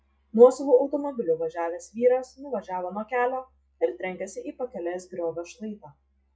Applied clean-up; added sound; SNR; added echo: classical method log-MMSE.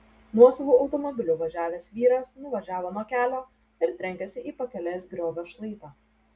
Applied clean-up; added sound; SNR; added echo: none; none; none; none.